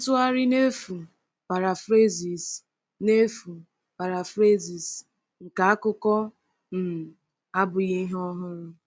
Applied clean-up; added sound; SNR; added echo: none; none; none; none.